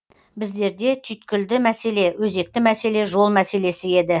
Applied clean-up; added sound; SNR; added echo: none; none; none; none.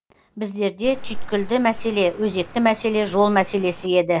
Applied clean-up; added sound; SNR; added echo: none; Cricket; 7 dB; none.